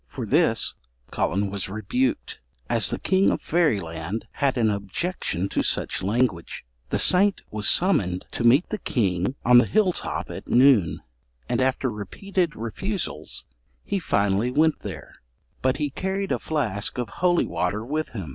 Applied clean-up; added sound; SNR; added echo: none; none; none; none.